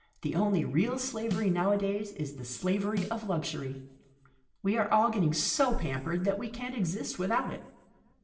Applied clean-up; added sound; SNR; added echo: none; Snare drum; 11 dB; reverberation time 0.8 s.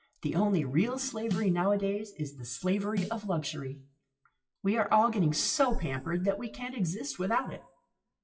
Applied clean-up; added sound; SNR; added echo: classical method WPE with log-MMSE.